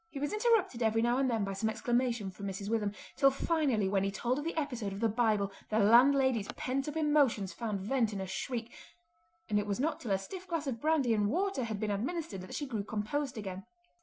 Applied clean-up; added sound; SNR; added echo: none; none; none; none.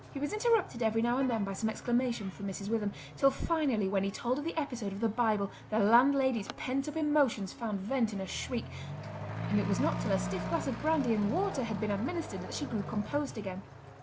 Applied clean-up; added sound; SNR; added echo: none; Accelerating, revving, vroom / Truck; 10 dB; none.